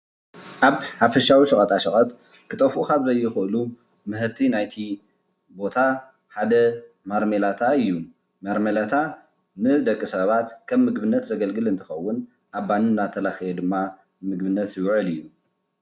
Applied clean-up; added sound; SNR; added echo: none; none; none; none.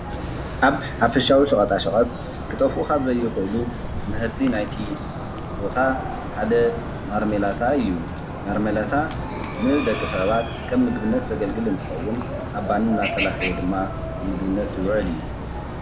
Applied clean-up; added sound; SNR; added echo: none; Chicken, rooster; 5 dB; none.